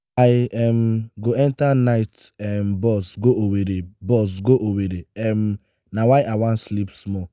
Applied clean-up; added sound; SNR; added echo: none; none; none; none.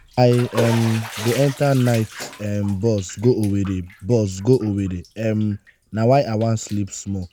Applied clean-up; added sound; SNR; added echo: none; Bathtub (filling or washing); 15 dB; none.